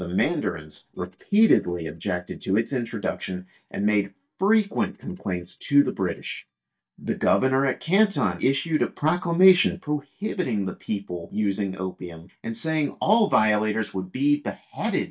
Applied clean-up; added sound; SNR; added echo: neural mask model DeepFilterNet 3.